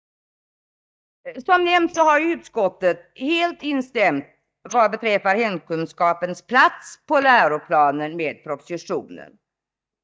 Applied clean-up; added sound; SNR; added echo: neural mask model DeepFilterNet 3.